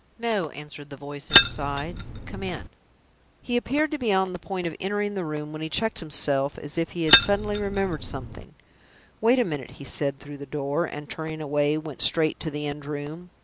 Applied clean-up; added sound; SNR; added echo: none; Keys jangling; -3 dB; none.